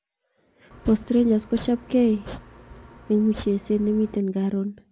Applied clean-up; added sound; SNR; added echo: none; Domestic sounds, home sounds; 16 dB; none.